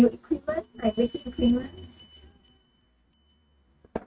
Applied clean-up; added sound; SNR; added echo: neural mask model RNNoise.